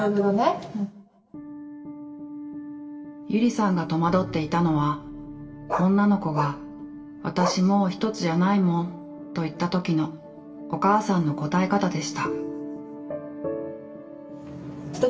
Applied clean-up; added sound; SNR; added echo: none; Bark; 8 dB; reverberation time 0.8 s.